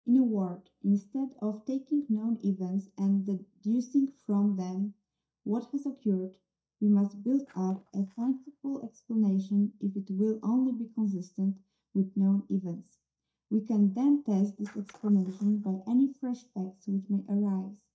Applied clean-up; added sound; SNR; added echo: neural mask model DeepFilterNet 3.